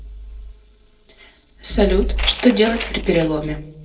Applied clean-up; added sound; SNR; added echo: neural separator model SepFormer DNS4.